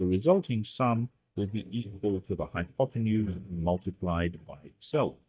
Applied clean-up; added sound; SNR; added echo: neural mask model DeepFilterNet 3.